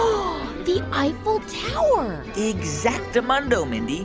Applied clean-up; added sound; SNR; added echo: none; none; none; none.